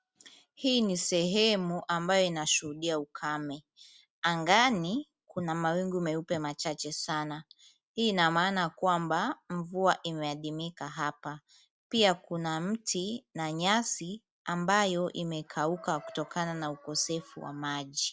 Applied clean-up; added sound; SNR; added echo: none; none; none; none.